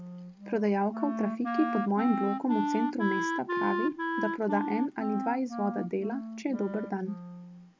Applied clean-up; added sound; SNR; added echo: none; Wind instrument, woodwind instrument; 3 dB; none.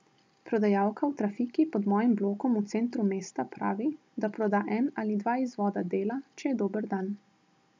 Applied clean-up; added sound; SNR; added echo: none; none; none; none.